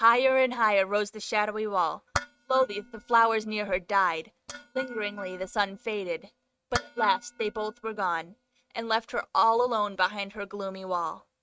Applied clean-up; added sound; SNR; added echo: neural mask model RNNoise.